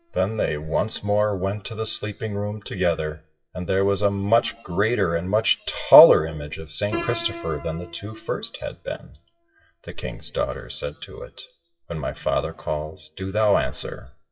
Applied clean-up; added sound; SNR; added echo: classical method WPE with log-MMSE.